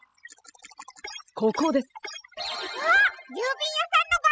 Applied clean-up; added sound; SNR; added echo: classical method spectral subtraction.